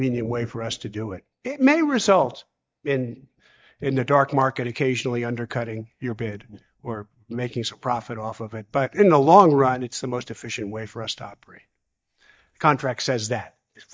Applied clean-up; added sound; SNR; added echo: neural mask model DeepFilterNet 3.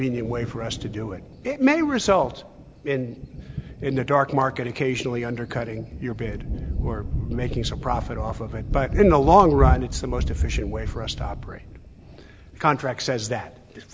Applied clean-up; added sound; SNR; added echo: none; Thunder; 5 dB; none.